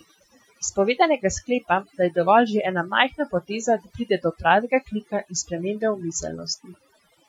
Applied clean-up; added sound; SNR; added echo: classical method Wiener filter.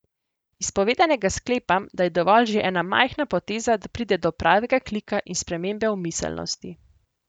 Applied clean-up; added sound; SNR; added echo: none; none; none; none.